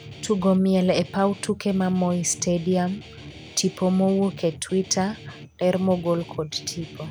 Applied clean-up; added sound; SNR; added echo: none; Guitar; 17 dB; none.